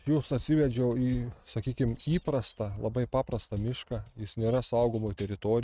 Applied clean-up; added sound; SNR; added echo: neural mask model RNNoise.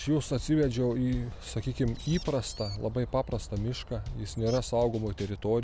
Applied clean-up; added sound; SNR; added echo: none; Drum kit; 14 dB; none.